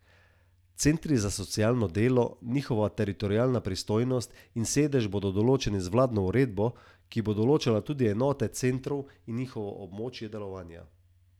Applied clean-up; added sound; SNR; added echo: none; none; none; none.